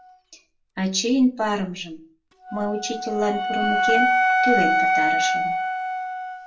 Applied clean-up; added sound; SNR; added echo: none; Wind instrument, woodwind instrument; -3 dB; reverberation time 0.2 s.